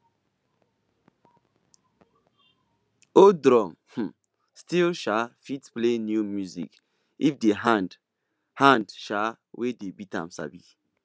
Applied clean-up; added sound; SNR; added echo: none; none; none; none.